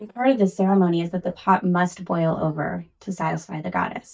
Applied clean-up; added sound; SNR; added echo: neural mask model DeepFilterNet 3.